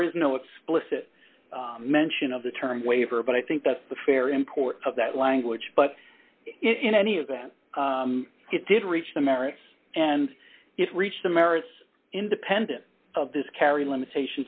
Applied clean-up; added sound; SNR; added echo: none; none; none; none.